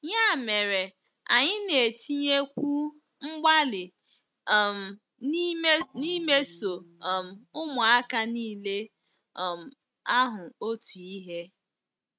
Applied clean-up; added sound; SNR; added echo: neural mask model RNNoise.